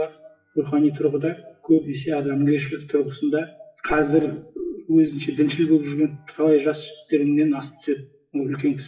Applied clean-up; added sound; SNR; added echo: classical method WPE with log-MMSE.